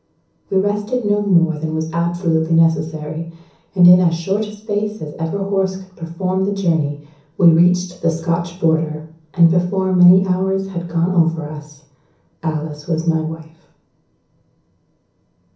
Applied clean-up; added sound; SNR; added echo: none; none; none; reverberation time 0.6 s.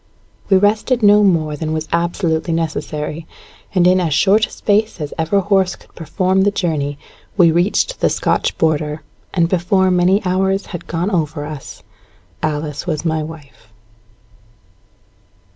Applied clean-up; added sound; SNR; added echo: none; none; none; none.